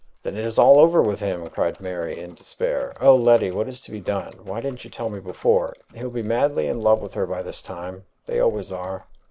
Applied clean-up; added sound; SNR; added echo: neural mask model Resemble Enhance denoiser.